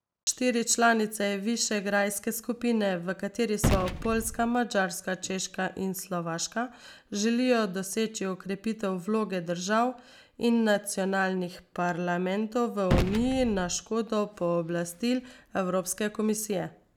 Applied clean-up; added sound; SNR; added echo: none; Gunshot, gunfire; 6 dB; none.